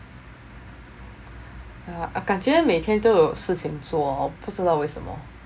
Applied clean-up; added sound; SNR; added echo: none; none; none; none.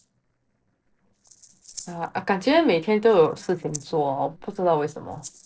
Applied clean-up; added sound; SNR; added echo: neural separator model SepFormer DNS4.